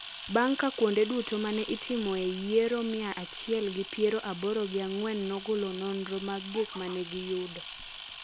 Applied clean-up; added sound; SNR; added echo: none; Camera; 10 dB; none.